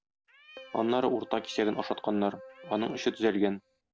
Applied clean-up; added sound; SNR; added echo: none; Cat + Keyboard (musical); 18 dB; none.